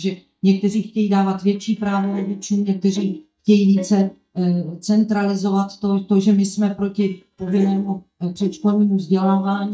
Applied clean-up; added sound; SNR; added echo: neural mask model DeepFilterNet 3.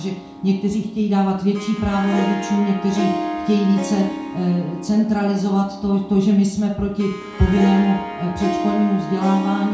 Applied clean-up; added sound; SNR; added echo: none; Harp; 9 dB; reverberation time 0.6 s.